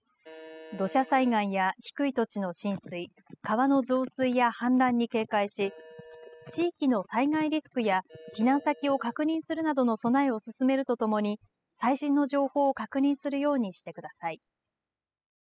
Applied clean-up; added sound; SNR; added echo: classical method spectral subtraction.